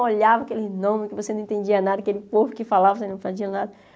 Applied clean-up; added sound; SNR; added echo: none; none; none; none.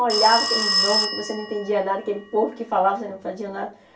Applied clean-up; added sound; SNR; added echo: none; Telephone; 3 dB; reverberation time 0.3 s.